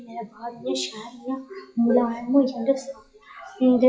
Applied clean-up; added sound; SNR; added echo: classical method WPE with log-MMSE.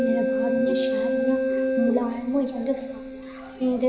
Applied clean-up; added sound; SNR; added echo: none; Keyboard (musical); 0 dB; reverberation time 1.7 s.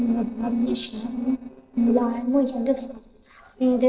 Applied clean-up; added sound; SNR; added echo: neural separator model SepFormer DNS4.